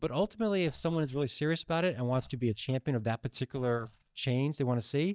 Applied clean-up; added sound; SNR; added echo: neural mask model DeepFilterNet 3.